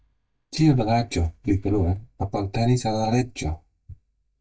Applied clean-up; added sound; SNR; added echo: neural mask model DeepFilterNet 3.